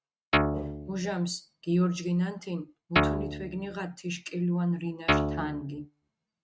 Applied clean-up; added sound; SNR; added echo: neural mask model RNNoise.